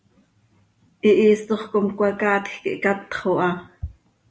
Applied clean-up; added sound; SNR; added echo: none; none; none; none.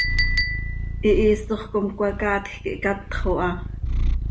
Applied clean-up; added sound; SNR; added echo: none; Chink, clink + Purr; 0 dB; none.